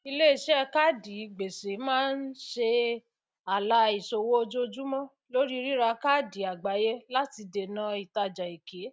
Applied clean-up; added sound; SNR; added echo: none; none; none; none.